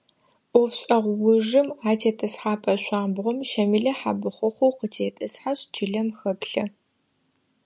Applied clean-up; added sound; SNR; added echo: none; none; none; none.